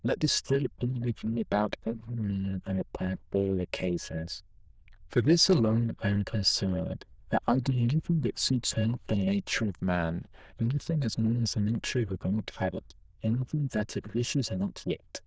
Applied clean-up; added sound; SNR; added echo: neural diffusion model UNIVERSE++.